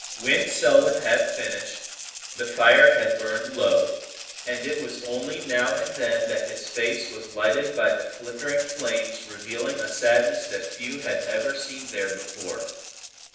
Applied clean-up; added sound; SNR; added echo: none; Rattle (instrument); 14 dB; reverberation time 0.9 s.